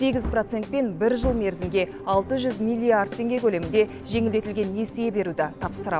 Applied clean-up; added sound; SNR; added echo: none; Wood; 16 dB; none.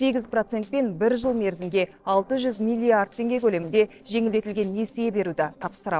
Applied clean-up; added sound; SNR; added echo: neural separator model SepFormer DNS4.